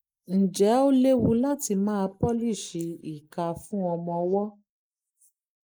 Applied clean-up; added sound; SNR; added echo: neural mask model Resemble Enhance denoiser.